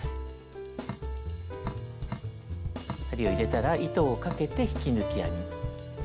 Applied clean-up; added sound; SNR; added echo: none; Drip; 11 dB; none.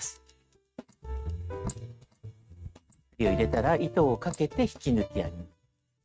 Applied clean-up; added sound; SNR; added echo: neural mask model RNNoise.